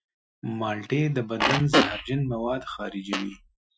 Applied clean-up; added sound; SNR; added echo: classical method Wiener filter.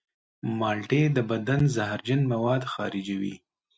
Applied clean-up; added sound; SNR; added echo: none; none; none; none.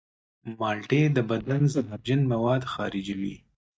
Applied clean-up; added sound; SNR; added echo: neural mask model DeepFilterNet 3.